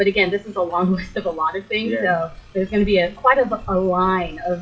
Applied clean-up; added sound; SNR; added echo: classical method WPE with log-MMSE.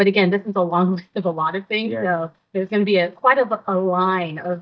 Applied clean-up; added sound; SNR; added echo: neural mask model DeepFilterNet 3.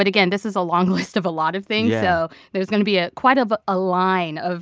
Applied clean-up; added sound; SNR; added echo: none; none; none; none.